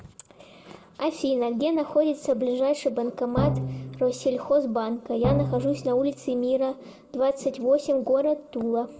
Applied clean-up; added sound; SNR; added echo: none; Drum; 4 dB; reverberation time 1.1 s.